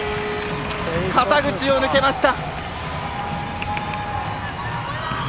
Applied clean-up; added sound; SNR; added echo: none; Engine starting; 13 dB; none.